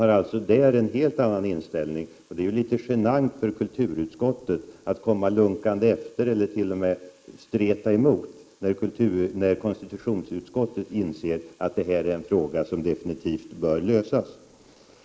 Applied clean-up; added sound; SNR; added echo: neural mask model Resemble Enhance denoiser.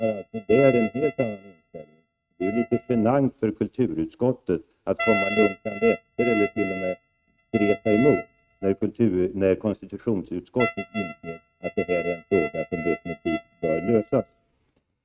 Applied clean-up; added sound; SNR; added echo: neural mask model RNNoise.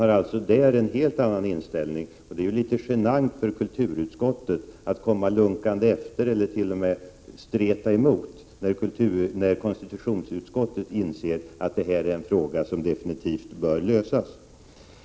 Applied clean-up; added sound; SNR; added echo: none; none; none; none.